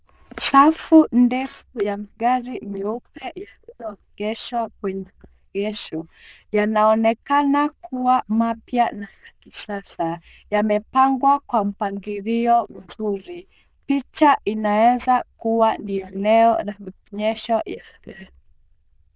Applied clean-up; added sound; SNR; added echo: neural diffusion model UNIVERSE++.